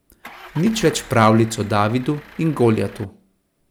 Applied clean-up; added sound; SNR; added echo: none; Engine starting / Car; 20 dB; none.